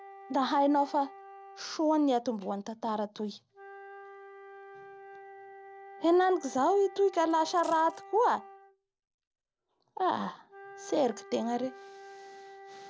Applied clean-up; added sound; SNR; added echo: none; Wind instrument, woodwind instrument + Coin (dropping); 18 dB; none.